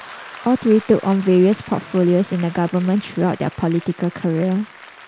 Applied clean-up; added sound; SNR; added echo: none; Applause / Crowd; 20 dB; none.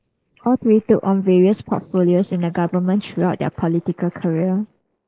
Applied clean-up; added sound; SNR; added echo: neural mask model Resemble Enhance denoiser.